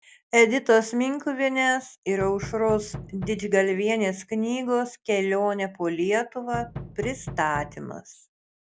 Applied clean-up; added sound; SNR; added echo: none; Knock; 12 dB; none.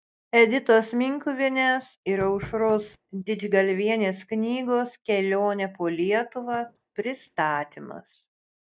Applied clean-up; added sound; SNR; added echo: neural mask model DeepFilterNet 3.